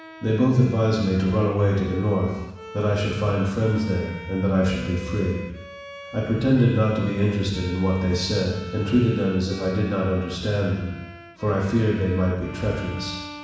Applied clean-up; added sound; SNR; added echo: none; Bowed string instrument; 17 dB; reverberation time 1.1 s.